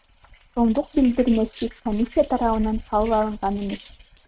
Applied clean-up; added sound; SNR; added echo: neural mask model RNNoise.